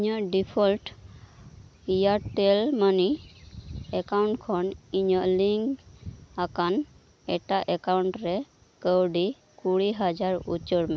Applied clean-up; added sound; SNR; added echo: none; none; none; none.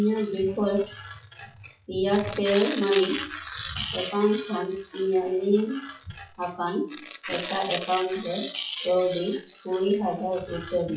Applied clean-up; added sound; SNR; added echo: classical method WPE with log-MMSE.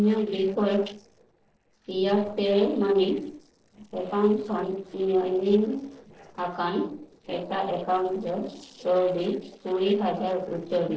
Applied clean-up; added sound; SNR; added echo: neural separator model SepFormer DNS4.